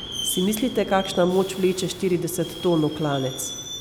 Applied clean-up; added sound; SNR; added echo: none; Subway, metro, underground; 11 dB; none.